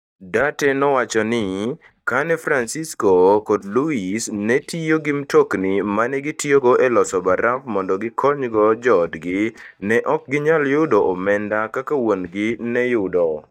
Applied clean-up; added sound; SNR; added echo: neural mask model DeepFilterNet 3.